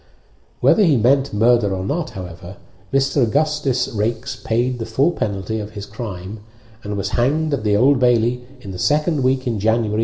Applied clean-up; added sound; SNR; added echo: none; none; none; reverberation time 2.8 s.